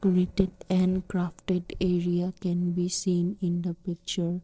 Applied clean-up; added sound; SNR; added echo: neural separator model SepFormer DNS4.